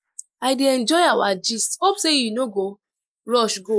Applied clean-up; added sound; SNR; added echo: neural mask model Resemble Enhance denoiser.